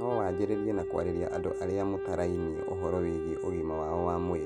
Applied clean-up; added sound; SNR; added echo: none; Wind instrument, woodwind instrument; 2 dB; none.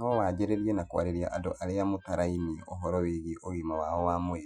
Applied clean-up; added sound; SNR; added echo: classical method Wiener filter.